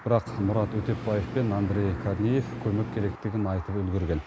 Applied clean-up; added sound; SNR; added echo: none; Engine; 8 dB; none.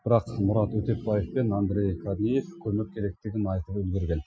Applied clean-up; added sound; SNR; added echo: classical method Wiener filter.